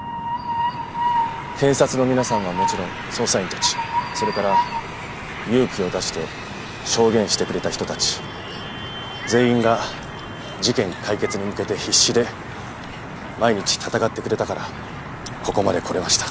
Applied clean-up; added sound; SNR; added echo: none; Train; 6 dB; none.